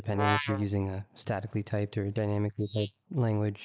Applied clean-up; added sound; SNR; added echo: neural mask model Resemble Enhance denoiser.